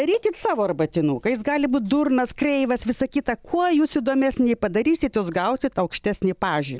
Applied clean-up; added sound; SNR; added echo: none; none; none; none.